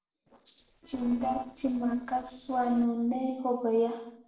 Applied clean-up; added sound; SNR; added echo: neural separator model SepFormer DNS4.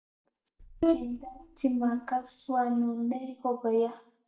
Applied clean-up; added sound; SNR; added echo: neural mask model DeepFilterNet 3.